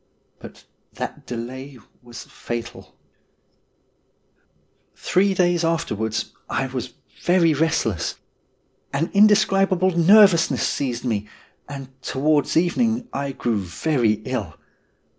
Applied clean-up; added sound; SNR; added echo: none; none; none; none.